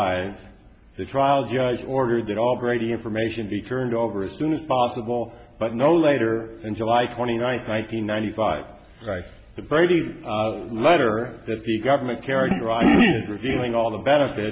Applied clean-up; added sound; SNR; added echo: none; none; none; none.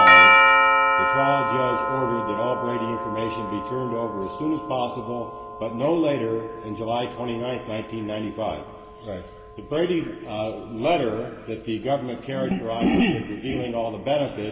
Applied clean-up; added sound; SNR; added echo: none; Doorbell; -2 dB; reverberation time 2.3 s.